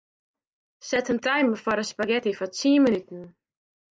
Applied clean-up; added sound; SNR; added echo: none; none; none; none.